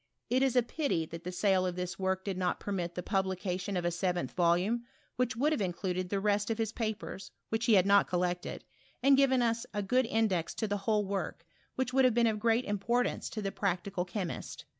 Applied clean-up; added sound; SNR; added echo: none; none; none; none.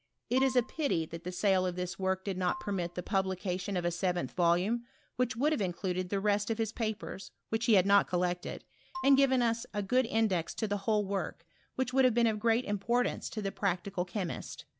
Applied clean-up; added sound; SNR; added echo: none; Marimba, xylophone; 17 dB; none.